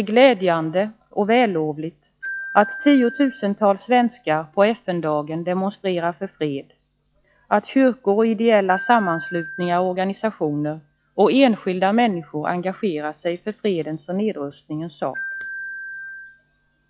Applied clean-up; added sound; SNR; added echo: classical method log-MMSE.